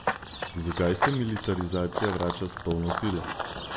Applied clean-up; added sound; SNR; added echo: none; Run / Bird vocalization, bird call, bird song; 3 dB; none.